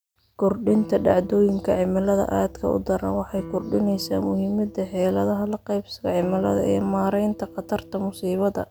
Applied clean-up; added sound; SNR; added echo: none; Electric guitar; 17 dB; none.